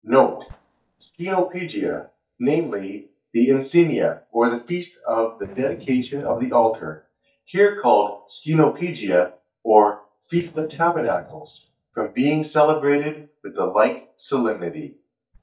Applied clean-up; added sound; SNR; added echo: neural mask model DeepFilterNet 3.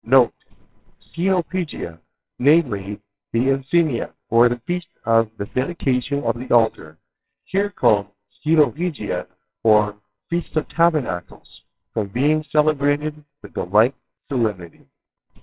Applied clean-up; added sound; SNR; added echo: neural separator model SepFormer WHAMR!.